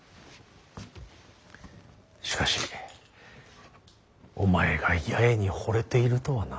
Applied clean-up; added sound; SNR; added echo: none; none; none; none.